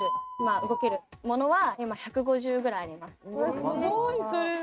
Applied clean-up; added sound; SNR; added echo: neural mask model RNNoise.